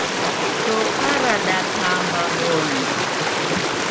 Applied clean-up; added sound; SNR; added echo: none; Stream; -4 dB; none.